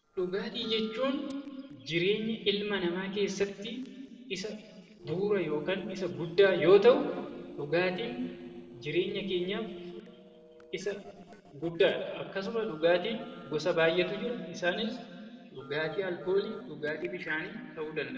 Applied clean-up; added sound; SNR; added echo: neural separator model SepFormer DNS4.